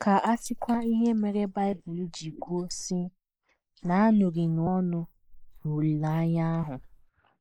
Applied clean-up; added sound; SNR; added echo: neural mask model Resemble Enhance denoiser.